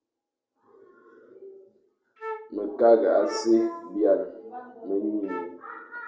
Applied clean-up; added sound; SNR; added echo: none; Wind instrument, woodwind instrument; 12 dB; reverberation time 0.5 s.